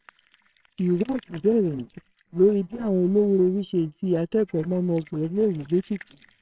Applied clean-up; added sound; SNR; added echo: neural separator model SepFormer WHAMR!.